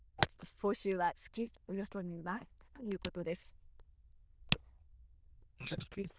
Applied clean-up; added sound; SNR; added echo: neural diffusion model UNIVERSE++.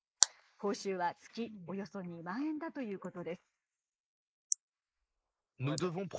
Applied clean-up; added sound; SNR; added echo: neural mask model Resemble Enhance denoiser.